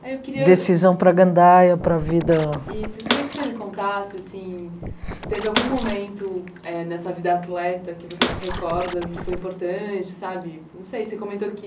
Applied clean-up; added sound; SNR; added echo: none; Bathtub (filling or washing) / Water / Splash, splatter + Scratching (performance technique); 9 dB; none.